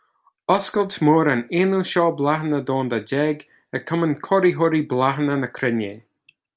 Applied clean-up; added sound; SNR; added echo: none; none; none; none.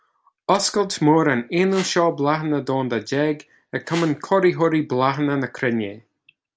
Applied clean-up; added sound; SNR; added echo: none; Whoosh, swoosh, swish; 17 dB; none.